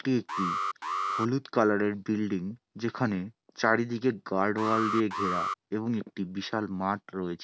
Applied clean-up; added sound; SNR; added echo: none; Alarm; 4 dB; none.